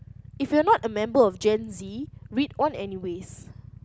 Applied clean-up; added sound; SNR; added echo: none; Idling / Motorcycle; 19 dB; none.